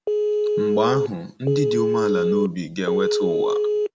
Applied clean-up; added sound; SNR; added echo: none; Telephone; -5 dB; none.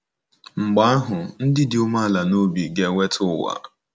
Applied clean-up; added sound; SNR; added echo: none; none; none; none.